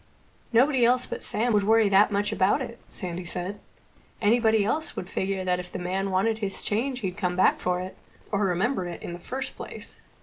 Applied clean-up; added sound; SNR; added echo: none; none; none; none.